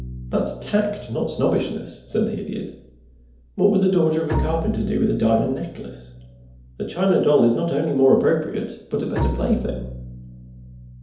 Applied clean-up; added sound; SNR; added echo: none; Bowed string instrument; 10 dB; reverberation time 2.2 s.